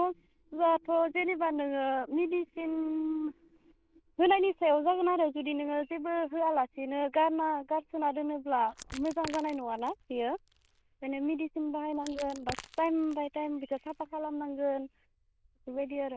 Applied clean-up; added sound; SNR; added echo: neural diffusion model UNIVERSE++.